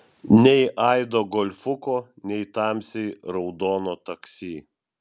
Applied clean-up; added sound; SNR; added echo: none; none; none; none.